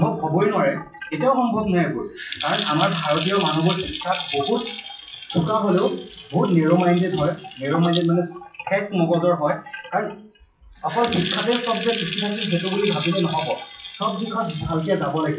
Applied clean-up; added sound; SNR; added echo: classical method WPE with log-MMSE.